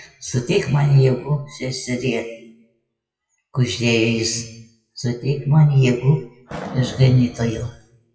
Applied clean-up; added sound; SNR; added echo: classical method WPE with log-MMSE.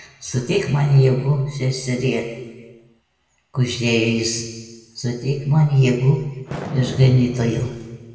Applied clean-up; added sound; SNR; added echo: none; Fireworks; 7 dB; reverberation time 1.2 s.